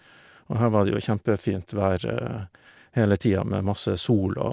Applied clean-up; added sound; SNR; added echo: none; none; none; none.